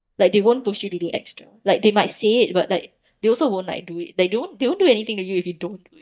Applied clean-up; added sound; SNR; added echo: neural mask model DeepFilterNet 3.